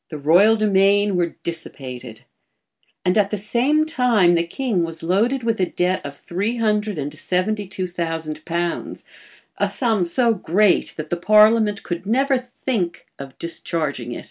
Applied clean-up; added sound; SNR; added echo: none; none; none; none.